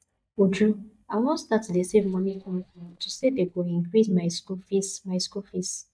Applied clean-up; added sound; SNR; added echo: neural mask model DeepFilterNet 3.